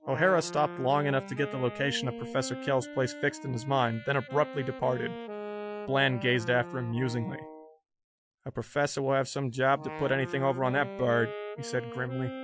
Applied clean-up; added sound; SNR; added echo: classical method Wiener filter.